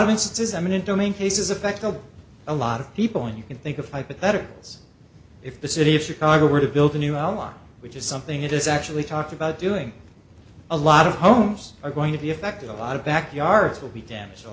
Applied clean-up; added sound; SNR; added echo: none; none; none; none.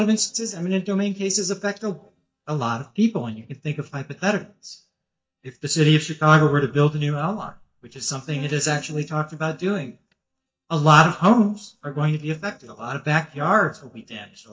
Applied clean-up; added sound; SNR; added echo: neural mask model DeepFilterNet 3.